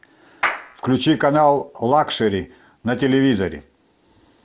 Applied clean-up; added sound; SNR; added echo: none; Clapping; 9 dB; none.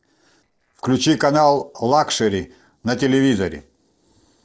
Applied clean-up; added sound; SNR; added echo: neural separator model SepFormer DNS4.